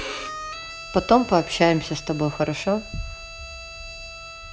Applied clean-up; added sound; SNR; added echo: none; Bowed string instrument; 12 dB; none.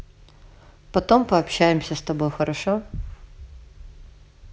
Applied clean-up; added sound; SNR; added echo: none; none; none; none.